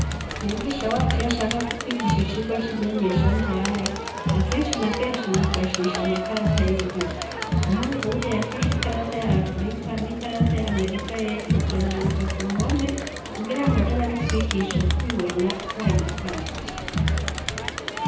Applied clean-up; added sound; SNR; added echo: none; Crowd; -2 dB; reverberation time 0.9 s.